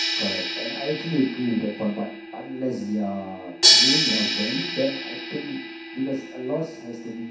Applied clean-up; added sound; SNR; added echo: none; Crash cymbal; -3 dB; reverberation time 0.6 s.